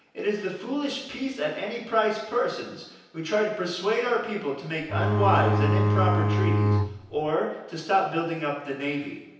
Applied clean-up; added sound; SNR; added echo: none; Bowed string instrument; -4 dB; reverberation time 0.9 s.